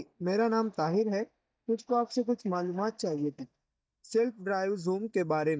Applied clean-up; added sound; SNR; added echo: neural mask model DeepFilterNet 3.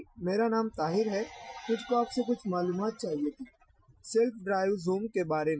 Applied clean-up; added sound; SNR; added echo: classical method Wiener filter.